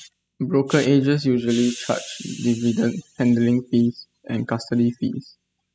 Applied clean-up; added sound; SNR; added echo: classical method spectral subtraction.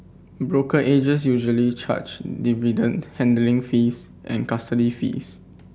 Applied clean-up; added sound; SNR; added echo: none; none; none; none.